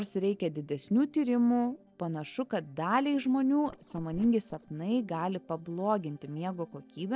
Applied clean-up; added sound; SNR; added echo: neural separator model SepFormer DNS4.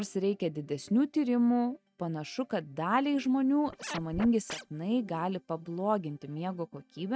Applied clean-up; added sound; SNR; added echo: neural mask model RNNoise.